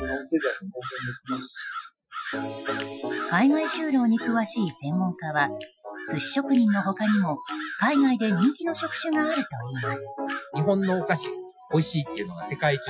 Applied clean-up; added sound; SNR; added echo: classical method Wiener filter.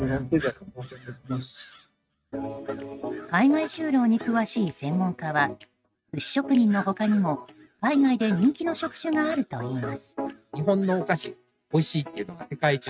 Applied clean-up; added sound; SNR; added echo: neural mask model RNNoise.